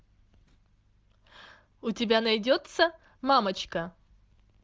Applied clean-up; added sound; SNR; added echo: none; none; none; none.